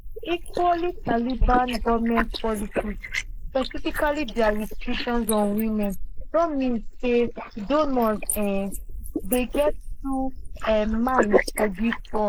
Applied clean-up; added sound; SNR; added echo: neural mask model Resemble Enhance denoiser.